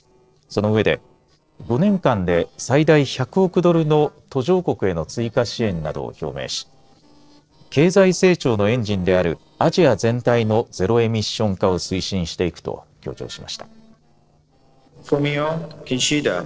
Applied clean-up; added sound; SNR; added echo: neural separator model SepFormer DNS4.